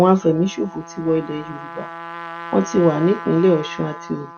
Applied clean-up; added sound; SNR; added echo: none; Trumpet; 14 dB; none.